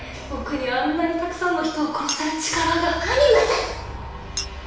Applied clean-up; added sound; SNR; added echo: none; Chink, clink; 17 dB; reverberation time 0.9 s.